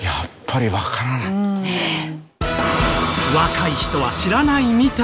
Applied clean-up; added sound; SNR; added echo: none; none; none; none.